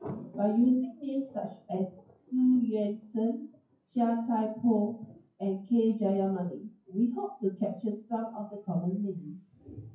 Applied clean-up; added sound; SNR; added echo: classical method WPE with log-MMSE.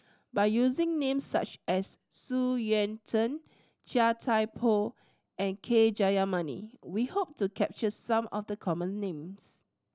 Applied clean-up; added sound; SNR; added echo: none; none; none; none.